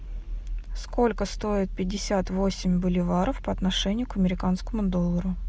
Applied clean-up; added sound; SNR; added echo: none; none; none; none.